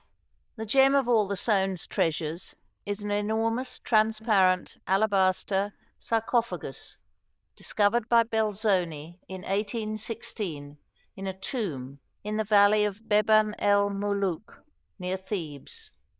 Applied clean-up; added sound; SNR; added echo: neural diffusion model UNIVERSE++.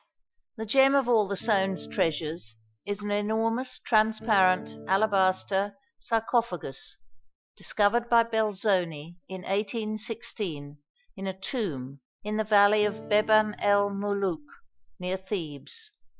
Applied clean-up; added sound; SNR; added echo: classical method Wiener filter.